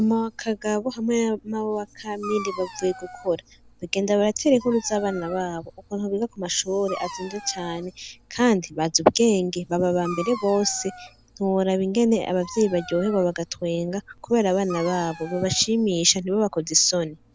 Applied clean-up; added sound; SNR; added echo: none; Dog; 18 dB; none.